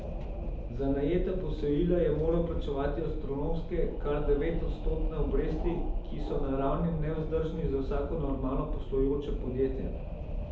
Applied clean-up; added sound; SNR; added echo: none; Wind; 1 dB; reverberation time 2.0 s.